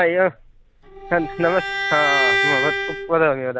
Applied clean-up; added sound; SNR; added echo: none; Bowed string instrument; 2 dB; none.